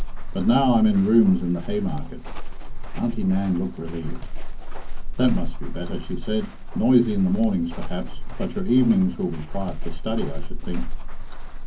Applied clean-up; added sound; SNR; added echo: none; Walk, footsteps; 1 dB; reverberation time 0.3 s.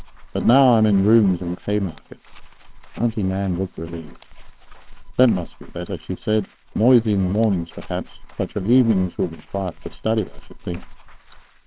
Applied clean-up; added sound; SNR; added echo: neural separator model SepFormer WHAMR!.